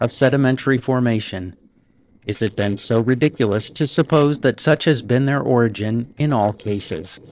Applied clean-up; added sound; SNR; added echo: neural separator model SepFormer DNS4.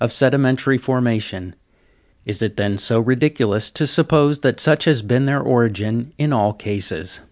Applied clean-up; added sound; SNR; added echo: none; none; none; none.